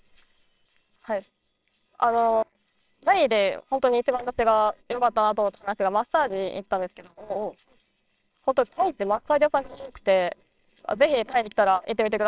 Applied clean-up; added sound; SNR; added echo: neural separator model SepFormer WHAMR!.